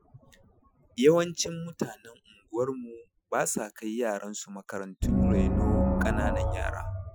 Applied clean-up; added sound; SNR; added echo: classical method Wiener filter.